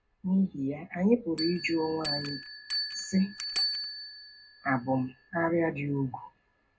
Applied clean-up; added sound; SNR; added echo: none; Bell; 7 dB; reverberation time 0.2 s.